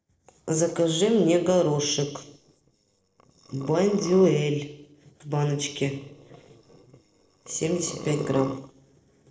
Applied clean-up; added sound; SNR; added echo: neural separator model SepFormer DNS4.